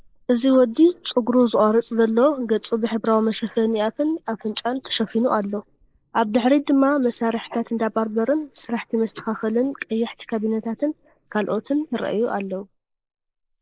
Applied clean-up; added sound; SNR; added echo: neural mask model Resemble Enhance denoiser.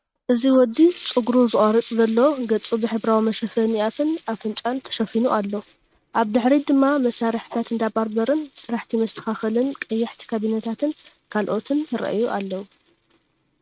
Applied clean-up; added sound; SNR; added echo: neural mask model RNNoise.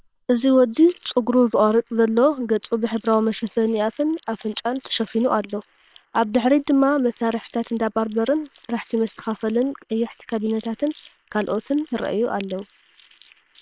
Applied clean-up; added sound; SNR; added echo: neural separator model SepFormer WHAM!.